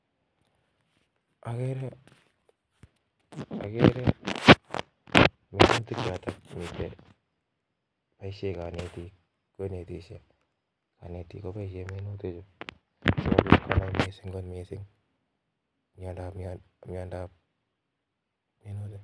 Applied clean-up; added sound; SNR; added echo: none; none; none; none.